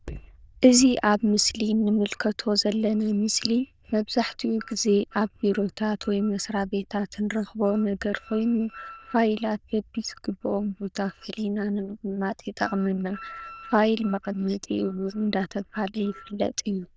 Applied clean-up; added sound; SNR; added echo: neural diffusion model UNIVERSE++.